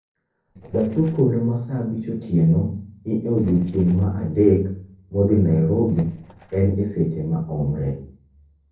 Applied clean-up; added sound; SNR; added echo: neural separator model SepFormer DNS4.